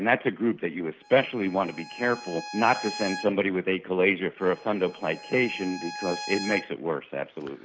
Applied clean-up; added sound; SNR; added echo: none; Bowed string instrument; 13 dB; none.